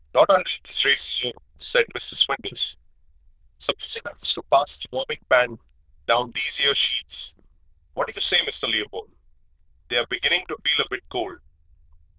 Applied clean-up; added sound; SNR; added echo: neural diffusion model UNIVERSE++.